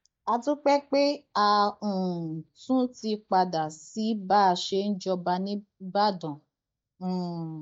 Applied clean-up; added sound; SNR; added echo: neural mask model DeepFilterNet 3.